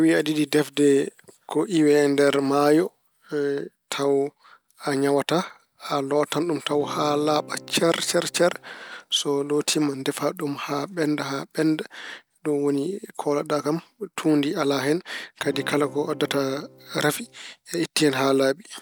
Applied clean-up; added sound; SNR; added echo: none; Acoustic guitar / Strum; 19 dB; none.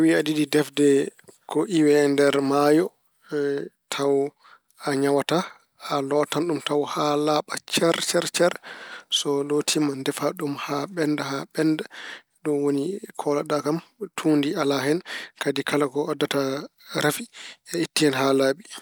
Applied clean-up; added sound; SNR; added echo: none; none; none; none.